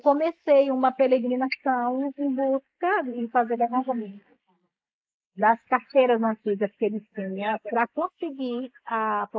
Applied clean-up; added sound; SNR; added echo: neural mask model Resemble Enhance denoiser.